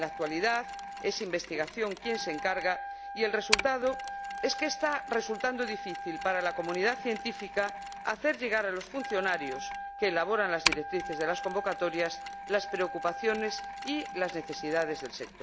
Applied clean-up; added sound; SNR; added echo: none; Wind instrument, woodwind instrument + Mechanisms; 6 dB; none.